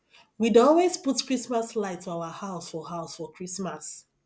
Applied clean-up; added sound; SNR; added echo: none; none; none; none.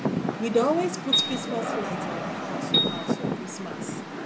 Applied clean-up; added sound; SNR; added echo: none; Piano + Rain; -2 dB; none.